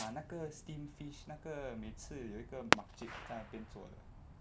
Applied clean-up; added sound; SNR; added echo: none; Fireworks; -4 dB; none.